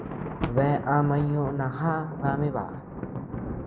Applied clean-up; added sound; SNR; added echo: none; Thunder; 6 dB; none.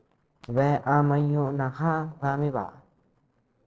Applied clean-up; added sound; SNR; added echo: neural separator model SepFormer DNS4.